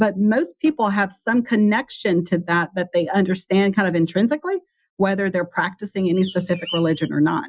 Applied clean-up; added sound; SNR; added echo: classical method Wiener filter.